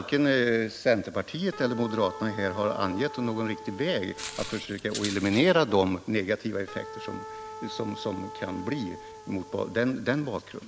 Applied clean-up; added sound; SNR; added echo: none; Wind instrument, woodwind instrument + Walk, footsteps; 13 dB; none.